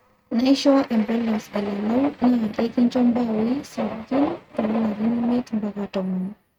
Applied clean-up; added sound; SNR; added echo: neural mask model RNNoise.